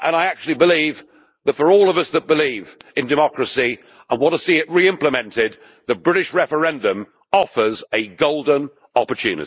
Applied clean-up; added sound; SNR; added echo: neural mask model Resemble Enhance denoiser.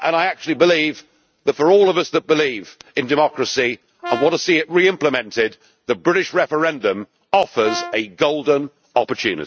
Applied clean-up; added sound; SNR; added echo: neural mask model RNNoise.